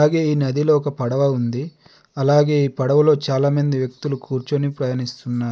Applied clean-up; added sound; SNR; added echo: none; none; none; none.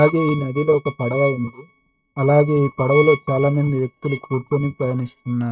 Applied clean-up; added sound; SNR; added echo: neural mask model RNNoise.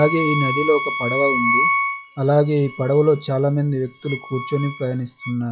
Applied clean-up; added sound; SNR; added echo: classical method log-MMSE.